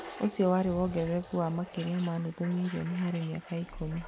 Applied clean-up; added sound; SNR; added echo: none; Toilet flush; 16 dB; none.